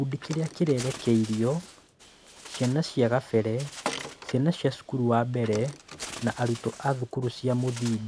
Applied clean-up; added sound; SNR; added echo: none; Bird; 14 dB; none.